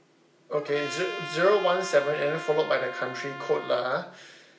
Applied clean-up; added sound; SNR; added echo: none; Trumpet; 11 dB; none.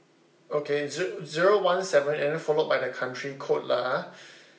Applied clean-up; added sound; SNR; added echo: none; none; none; none.